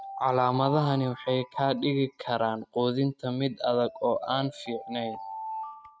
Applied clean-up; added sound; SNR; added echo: neural mask model RNNoise.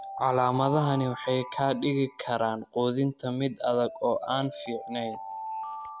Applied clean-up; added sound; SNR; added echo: none; Alarm; 12 dB; none.